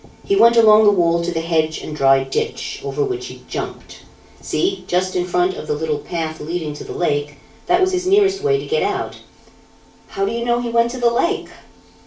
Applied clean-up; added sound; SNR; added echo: none; none; none; reverberation time 0.3 s.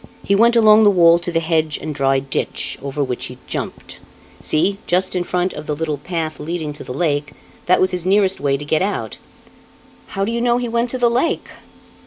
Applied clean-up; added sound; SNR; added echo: none; none; none; none.